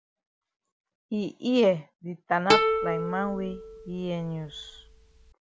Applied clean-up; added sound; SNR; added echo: none; Plucked string instrument; -1 dB; none.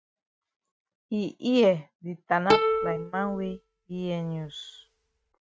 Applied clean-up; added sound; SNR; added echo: neural mask model RNNoise.